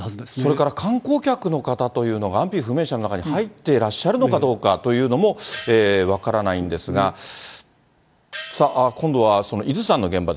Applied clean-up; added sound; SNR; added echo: none; Gong; 19 dB; none.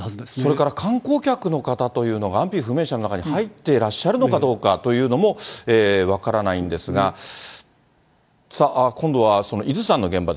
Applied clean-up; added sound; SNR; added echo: none; none; none; none.